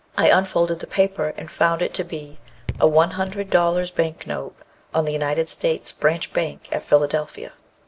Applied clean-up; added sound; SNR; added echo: none; Raindrop / Drip; 13 dB; none.